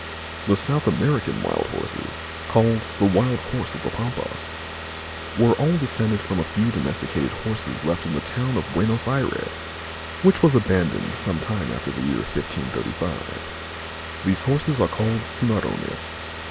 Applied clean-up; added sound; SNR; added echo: none; Car; 9 dB; none.